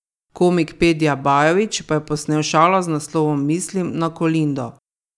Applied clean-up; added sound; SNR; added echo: none; none; none; none.